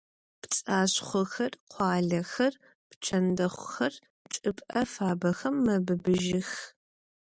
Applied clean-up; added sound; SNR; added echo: none; none; none; none.